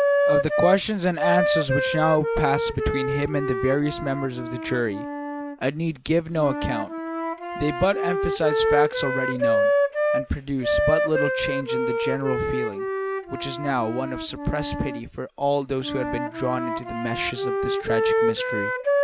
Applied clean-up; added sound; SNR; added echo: none; Wind instrument, woodwind instrument; -1 dB; none.